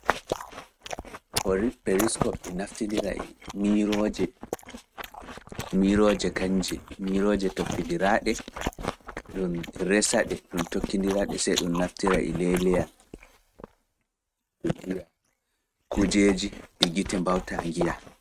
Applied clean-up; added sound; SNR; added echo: neural mask model RNNoise.